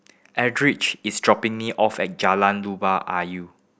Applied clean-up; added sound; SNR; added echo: none; none; none; none.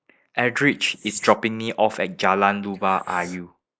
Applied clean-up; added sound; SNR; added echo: neural mask model Resemble Enhance denoiser.